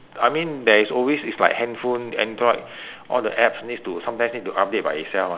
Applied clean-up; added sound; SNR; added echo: none; none; none; none.